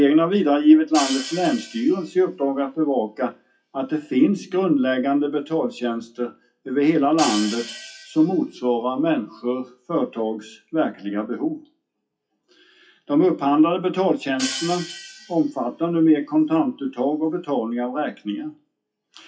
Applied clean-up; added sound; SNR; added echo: classical method WPE with log-MMSE.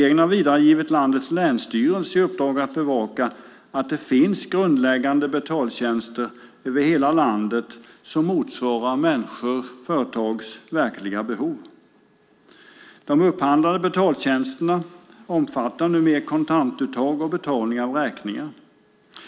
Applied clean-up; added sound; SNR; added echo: none; none; none; none.